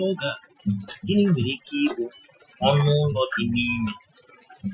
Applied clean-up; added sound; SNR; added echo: classical method Wiener filter.